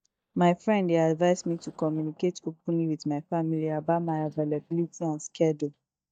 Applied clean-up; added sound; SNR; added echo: neural mask model DeepFilterNet 3.